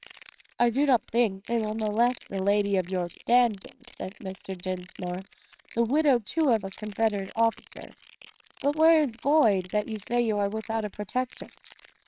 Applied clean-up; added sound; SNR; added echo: neural separator model SepFormer WHAMR!.